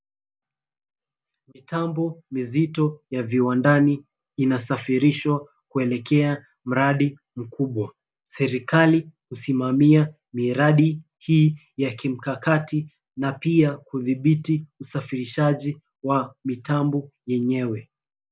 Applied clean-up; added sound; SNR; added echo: none; none; none; none.